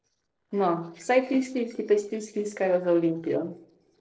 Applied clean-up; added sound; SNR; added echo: neural separator model SepFormer DNS4.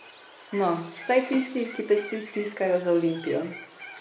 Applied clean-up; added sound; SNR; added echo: none; Bird; 16 dB; reverberation time 0.6 s.